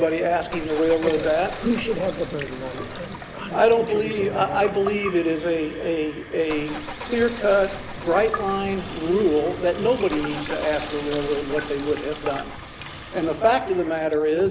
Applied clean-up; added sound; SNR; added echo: none; Car + Sink (filling or washing) / Water tap, faucet; 11 dB; none.